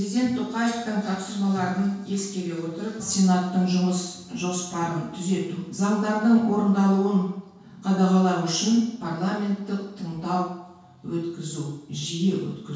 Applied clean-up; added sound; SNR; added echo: none; none; none; reverberation time 0.6 s.